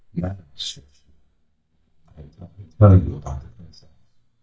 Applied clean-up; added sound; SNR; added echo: neural mask model DeepFilterNet 3.